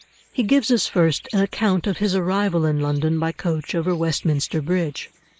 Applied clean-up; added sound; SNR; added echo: neural mask model Resemble Enhance denoiser.